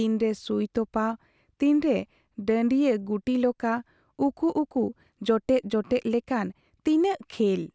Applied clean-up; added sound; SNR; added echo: none; none; none; none.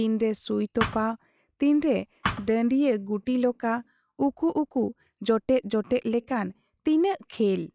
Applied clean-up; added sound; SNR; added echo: classical method log-MMSE.